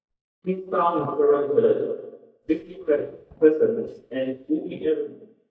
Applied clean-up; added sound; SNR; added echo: neural mask model DeepFilterNet 3.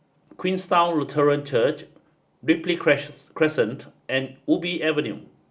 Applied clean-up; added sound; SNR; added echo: none; none; none; none.